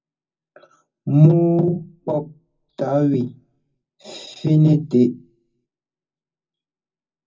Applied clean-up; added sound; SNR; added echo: none; none; none; reverberation time 0.4 s.